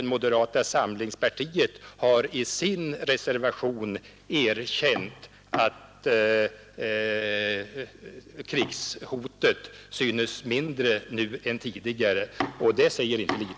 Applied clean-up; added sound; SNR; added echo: none; none; none; none.